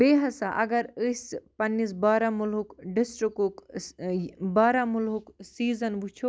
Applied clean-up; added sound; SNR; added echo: none; none; none; none.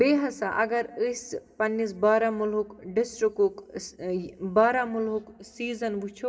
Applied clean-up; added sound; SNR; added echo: none; none; none; reverberation time 1.2 s.